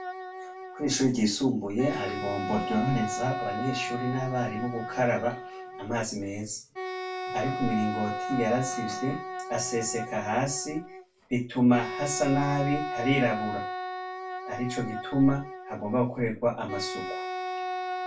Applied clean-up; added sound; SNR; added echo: none; Wind instrument, woodwind instrument; 6 dB; reverberation time 0.2 s.